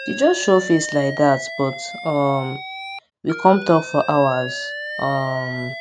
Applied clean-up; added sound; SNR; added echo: none; Alarm; 11 dB; none.